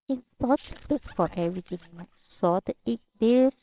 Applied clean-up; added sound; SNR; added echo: neural separator model SepFormer WHAMR!.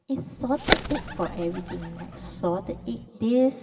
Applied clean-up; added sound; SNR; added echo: none; Bird; 4 dB; reverberation time 1.3 s.